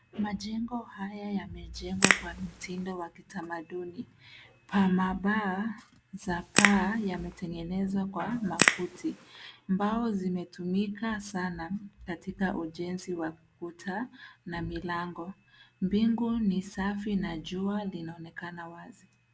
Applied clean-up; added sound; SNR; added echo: none; Crack / Crackle; -3 dB; none.